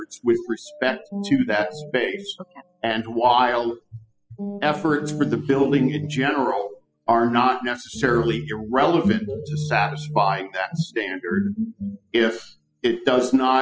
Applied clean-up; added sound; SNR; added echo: classical method spectral subtraction.